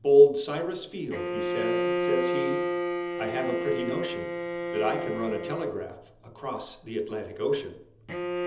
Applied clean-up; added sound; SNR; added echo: none; Bowed string instrument; 4 dB; reverberation time 1.2 s.